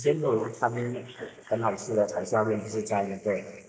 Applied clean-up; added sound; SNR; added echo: neural mask model Resemble Enhance denoiser.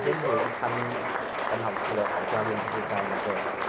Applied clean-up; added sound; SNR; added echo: none; Applause; -2 dB; none.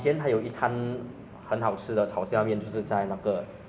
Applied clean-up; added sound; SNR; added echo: none; none; none; none.